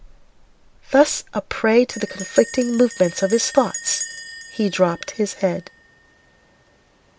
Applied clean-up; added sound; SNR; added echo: none; Bell; 16 dB; none.